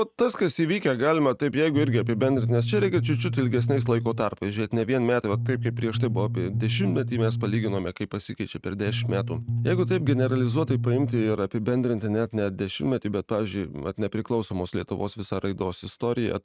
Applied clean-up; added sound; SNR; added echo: neural mask model RNNoise.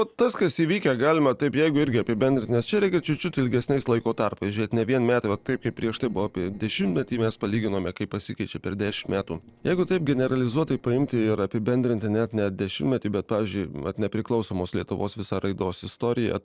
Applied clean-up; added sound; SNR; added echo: neural separator model SepFormer DNS4.